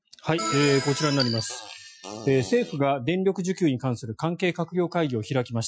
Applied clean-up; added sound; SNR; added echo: classical method Wiener filter.